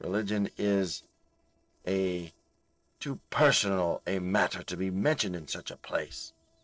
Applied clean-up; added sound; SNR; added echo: neural separator model SepFormer DNS4.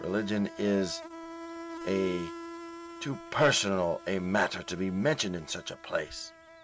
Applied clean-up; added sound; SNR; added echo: none; Insect; 13 dB; none.